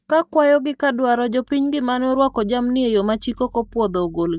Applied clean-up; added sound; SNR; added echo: neural mask model DeepFilterNet 3.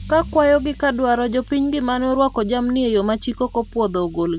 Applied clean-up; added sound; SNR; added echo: none; Engine starting / Accelerating, revving, vroom / Car; 18 dB; none.